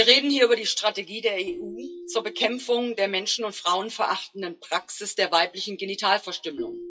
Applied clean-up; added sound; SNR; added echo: classical method WPE with log-MMSE.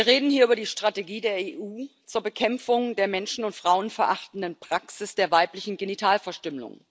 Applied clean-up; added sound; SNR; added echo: none; none; none; none.